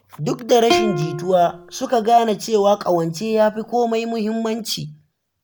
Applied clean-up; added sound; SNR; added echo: none; Plucked string instrument; 8 dB; none.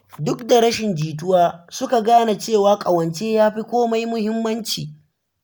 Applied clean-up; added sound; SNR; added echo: none; none; none; none.